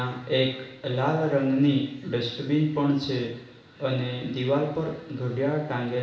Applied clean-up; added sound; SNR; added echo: none; none; none; reverberation time 0.8 s.